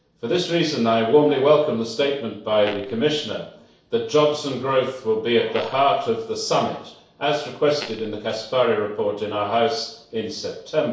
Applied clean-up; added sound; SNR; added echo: neural separator model SepFormer DNS4.